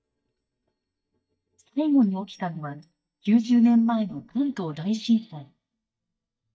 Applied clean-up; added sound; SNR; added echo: neural mask model DeepFilterNet 3.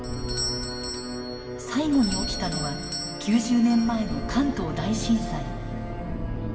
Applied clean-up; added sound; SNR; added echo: none; Doorbell; 11 dB; reverberation time 2.3 s.